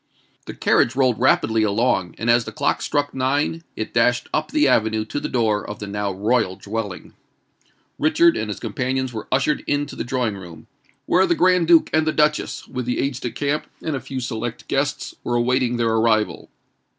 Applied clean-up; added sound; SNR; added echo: none; none; none; none.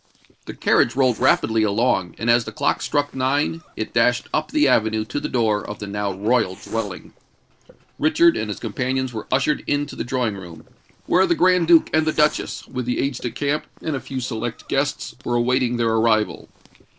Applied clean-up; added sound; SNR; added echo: neural separator model SepFormer DNS4.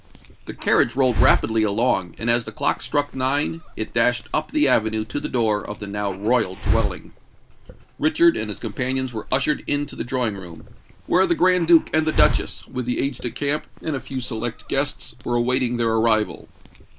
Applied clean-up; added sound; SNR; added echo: none; Hiss; 8 dB; none.